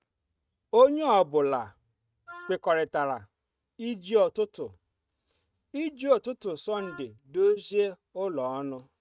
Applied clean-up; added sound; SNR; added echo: neural mask model RNNoise.